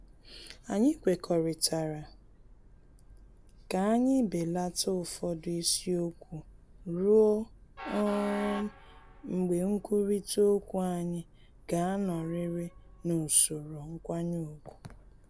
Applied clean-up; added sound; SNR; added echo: none; Train; 18 dB; none.